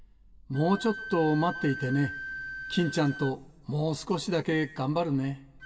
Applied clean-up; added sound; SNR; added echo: none; Wind instrument, woodwind instrument; 13 dB; reverberation time 0.9 s.